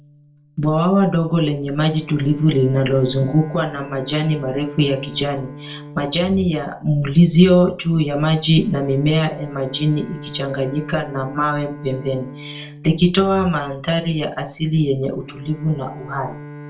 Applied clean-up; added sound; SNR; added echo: none; Bowed string instrument; 17 dB; reverberation time 0.3 s.